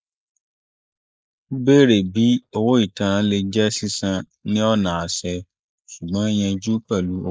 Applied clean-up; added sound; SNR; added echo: neural mask model Resemble Enhance denoiser.